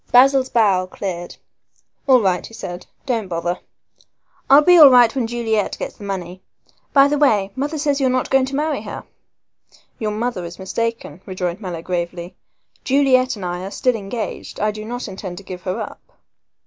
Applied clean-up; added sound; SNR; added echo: none; none; none; none.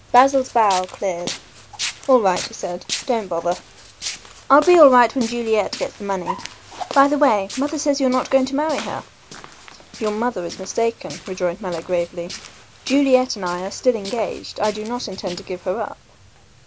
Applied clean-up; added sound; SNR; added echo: none; Walk, footsteps; 15 dB; none.